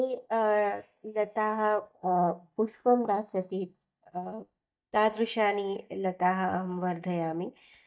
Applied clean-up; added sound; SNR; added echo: neural mask model DeepFilterNet 3.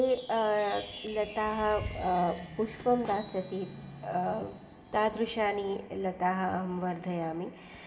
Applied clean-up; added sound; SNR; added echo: none; Wind chime; 3 dB; reverberation time 2.6 s.